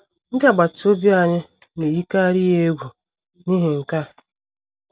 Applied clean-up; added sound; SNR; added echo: none; none; none; none.